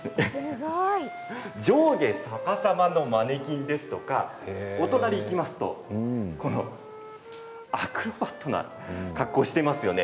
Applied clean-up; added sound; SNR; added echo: none; Wind instrument, woodwind instrument; 15 dB; none.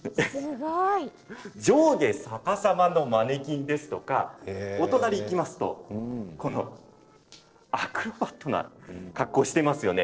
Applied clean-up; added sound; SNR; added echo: neural separator model SepFormer DNS4.